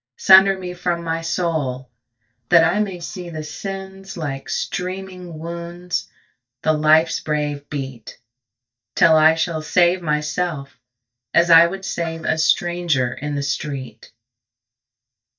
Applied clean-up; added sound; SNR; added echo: neural mask model DeepFilterNet 3.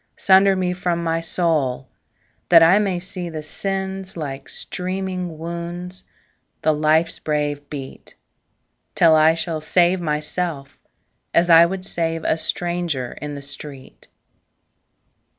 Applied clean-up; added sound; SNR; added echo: none; none; none; none.